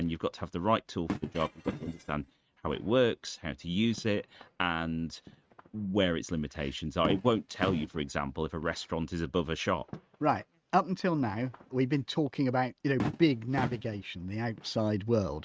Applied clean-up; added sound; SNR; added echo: neural mask model RNNoise.